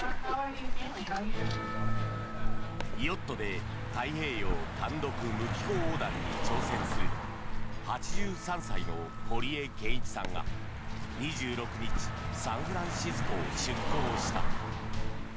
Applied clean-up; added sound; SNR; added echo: none; Car passing by; -5 dB; none.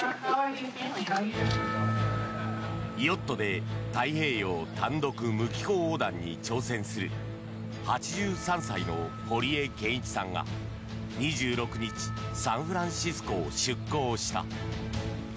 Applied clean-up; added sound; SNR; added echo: none; none; none; none.